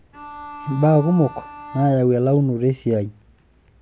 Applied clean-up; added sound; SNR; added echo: none; Bowed string instrument; 17 dB; none.